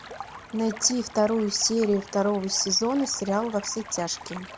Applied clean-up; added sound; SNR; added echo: none; Stream; 16 dB; none.